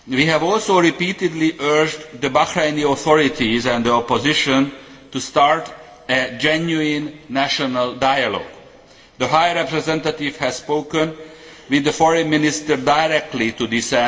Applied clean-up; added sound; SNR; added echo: none; none; none; reverberation time 1.4 s.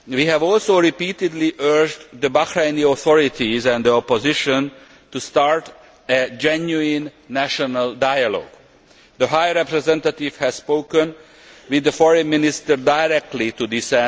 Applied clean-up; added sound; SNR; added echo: none; none; none; none.